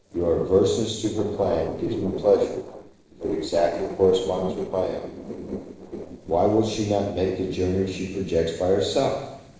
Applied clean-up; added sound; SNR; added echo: neural separator model SepFormer DNS4.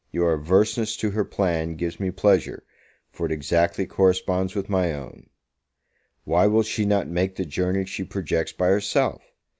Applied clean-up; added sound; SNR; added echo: none; none; none; none.